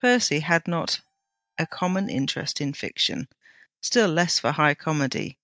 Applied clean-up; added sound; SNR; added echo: neural mask model DeepFilterNet 3.